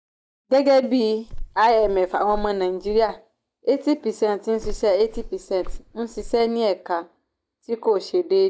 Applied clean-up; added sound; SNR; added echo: neural mask model DeepFilterNet 3.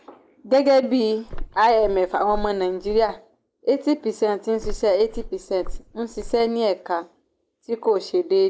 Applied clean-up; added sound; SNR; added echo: neural mask model Resemble Enhance denoiser.